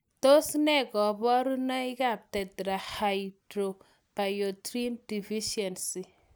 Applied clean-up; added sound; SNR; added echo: none; none; none; none.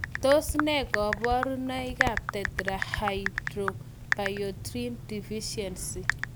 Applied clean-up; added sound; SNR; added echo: none; Typing; 3 dB; none.